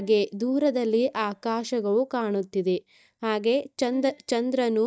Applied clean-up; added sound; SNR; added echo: neural mask model DeepFilterNet 3.